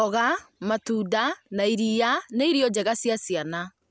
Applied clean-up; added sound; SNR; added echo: none; none; none; none.